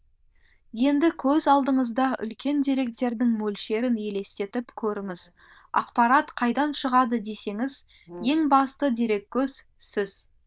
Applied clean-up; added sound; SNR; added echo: neural diffusion model UNIVERSE++.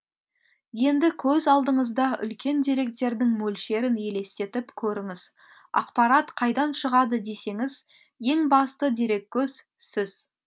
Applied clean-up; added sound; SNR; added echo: none; none; none; none.